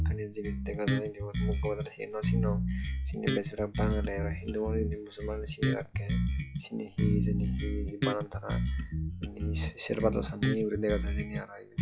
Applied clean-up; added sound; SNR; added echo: classical method log-MMSE.